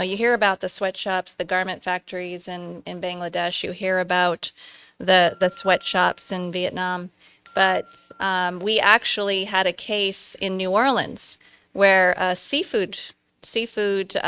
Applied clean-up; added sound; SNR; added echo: neural mask model RNNoise.